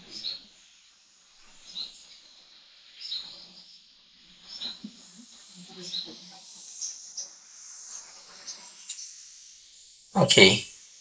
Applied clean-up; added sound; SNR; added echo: neural mask model Resemble Enhance denoiser.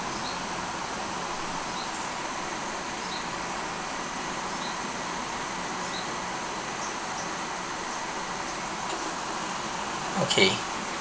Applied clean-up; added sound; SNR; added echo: none; none; none; none.